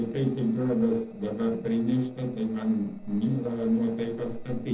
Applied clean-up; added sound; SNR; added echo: neural separator model SepFormer DNS4.